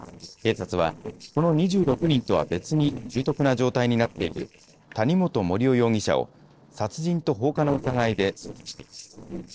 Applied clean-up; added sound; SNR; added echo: neural separator model SepFormer DNS4.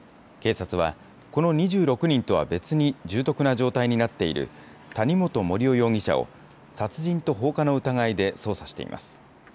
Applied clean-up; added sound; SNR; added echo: none; none; none; none.